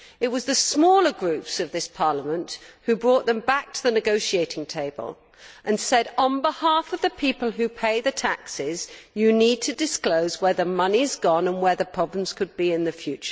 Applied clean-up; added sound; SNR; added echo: none; none; none; none.